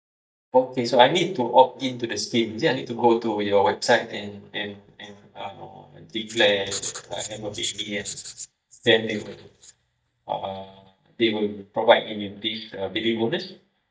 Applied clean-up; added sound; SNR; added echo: neural mask model DeepFilterNet 3.